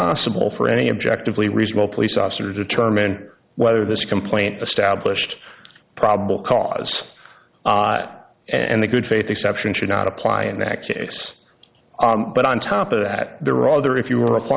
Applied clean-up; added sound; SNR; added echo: none; none; none; none.